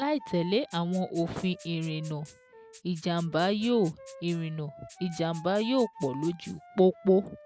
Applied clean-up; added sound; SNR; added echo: none; Wind instrument, woodwind instrument + Rattle (instrument); 19 dB; none.